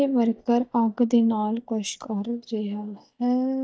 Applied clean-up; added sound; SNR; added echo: neural mask model DeepFilterNet 3.